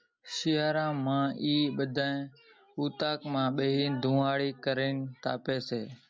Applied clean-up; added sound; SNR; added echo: none; none; none; none.